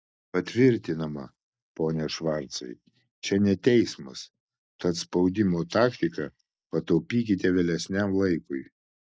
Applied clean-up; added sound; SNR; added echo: neural mask model DeepFilterNet 3.